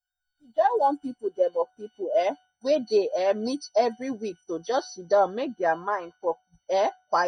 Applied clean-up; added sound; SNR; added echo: neural mask model DeepFilterNet 3.